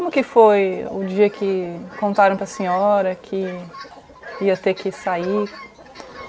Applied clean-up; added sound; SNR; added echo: none; none; none; reverberation time 0.2 s.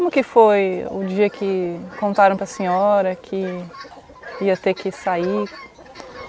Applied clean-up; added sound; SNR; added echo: none; none; none; none.